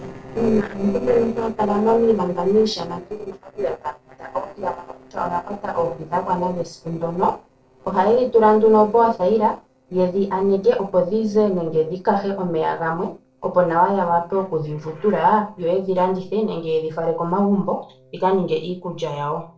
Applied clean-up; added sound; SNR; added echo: neural separator model SepFormer DNS4.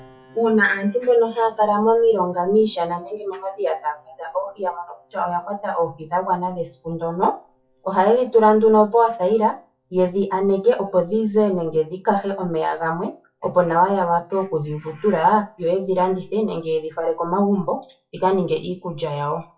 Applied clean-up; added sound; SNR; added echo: classical method WPE with log-MMSE.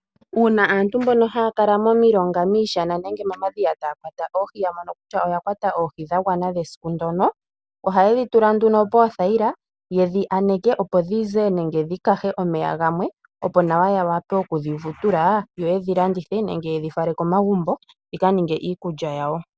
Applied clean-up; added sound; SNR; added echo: none; none; none; none.